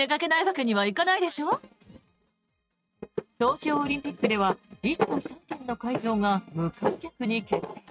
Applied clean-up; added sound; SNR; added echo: neural mask model RNNoise.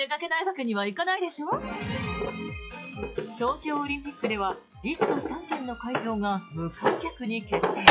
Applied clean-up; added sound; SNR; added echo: classical method log-MMSE.